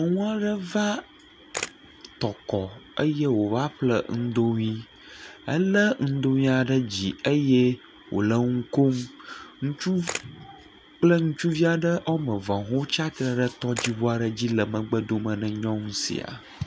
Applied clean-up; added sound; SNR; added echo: none; Camera; 14 dB; none.